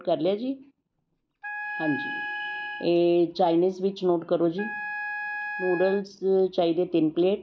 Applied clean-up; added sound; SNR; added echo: none; Wind instrument, woodwind instrument; 9 dB; none.